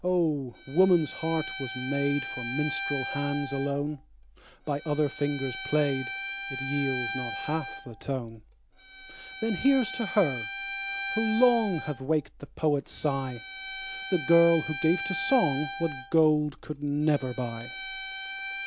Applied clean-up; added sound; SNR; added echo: none; Bowed string instrument; 8 dB; none.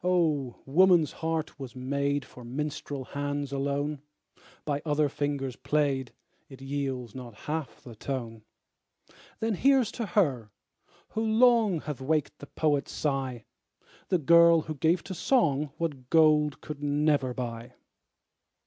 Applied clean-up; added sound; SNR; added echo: none; none; none; none.